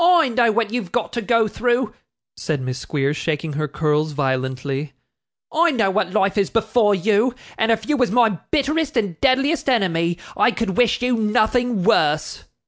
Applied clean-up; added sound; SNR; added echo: none; none; none; none.